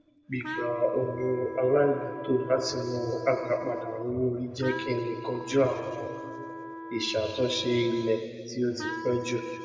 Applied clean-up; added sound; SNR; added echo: none; Wind instrument, woodwind instrument; 11 dB; reverberation time 2.1 s.